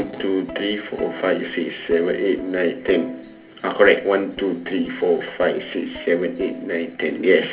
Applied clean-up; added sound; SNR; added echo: none; Plucked string instrument; 18 dB; reverberation time 0.3 s.